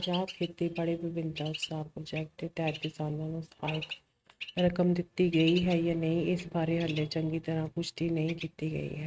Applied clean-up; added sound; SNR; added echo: neural mask model RNNoise.